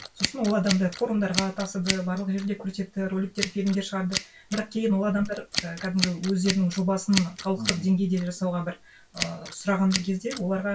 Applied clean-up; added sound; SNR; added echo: none; Scissors; 9 dB; reverberation time 0.1 s.